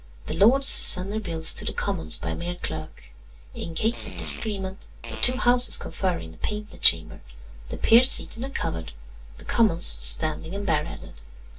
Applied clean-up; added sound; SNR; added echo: none; Fart; 18 dB; reverberation time 0.1 s.